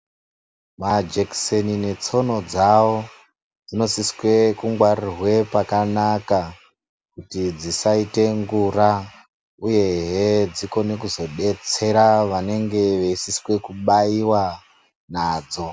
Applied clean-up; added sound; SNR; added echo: none; none; none; none.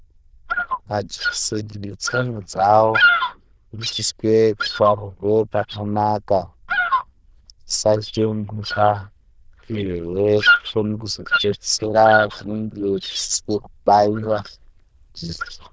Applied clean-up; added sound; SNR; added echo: neural diffusion model UNIVERSE++.